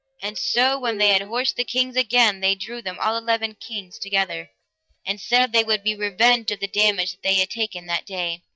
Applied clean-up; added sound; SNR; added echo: neural mask model DeepFilterNet 3.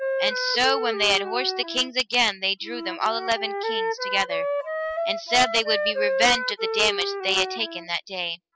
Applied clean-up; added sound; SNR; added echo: classical method spectral subtraction.